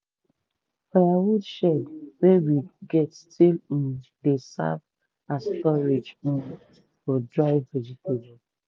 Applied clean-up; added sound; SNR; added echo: none; none; none; none.